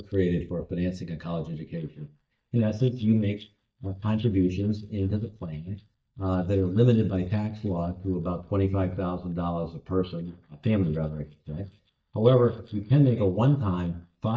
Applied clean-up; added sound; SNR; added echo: neural mask model DeepFilterNet 3.